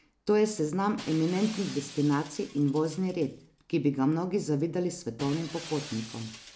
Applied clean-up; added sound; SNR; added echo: none; Shatter; 17 dB; none.